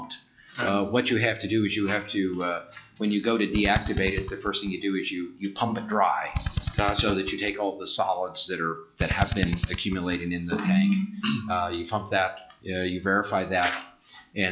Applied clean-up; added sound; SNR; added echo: classical method log-MMSE.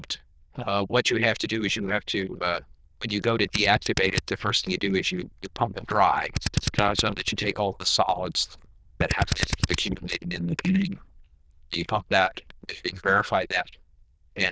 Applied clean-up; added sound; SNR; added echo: neural diffusion model UNIVERSE++.